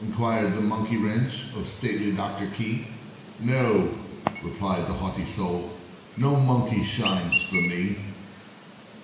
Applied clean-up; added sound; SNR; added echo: none; Chirp, tweet; 10 dB; reverberation time 1.0 s.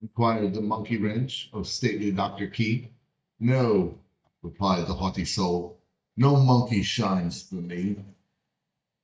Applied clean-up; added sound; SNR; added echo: neural mask model DeepFilterNet 3.